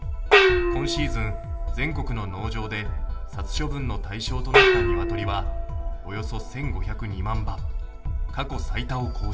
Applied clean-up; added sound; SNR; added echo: none; Gong; -1 dB; reverberation time 0.9 s.